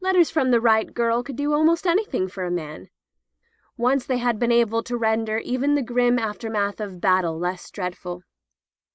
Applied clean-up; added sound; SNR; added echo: neural mask model Resemble Enhance denoiser.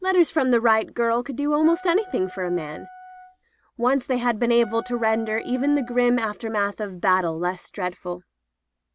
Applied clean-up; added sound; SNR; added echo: none; Wind instrument, woodwind instrument; 19 dB; none.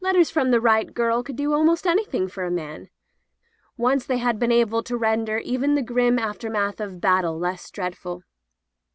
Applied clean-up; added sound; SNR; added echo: none; none; none; none.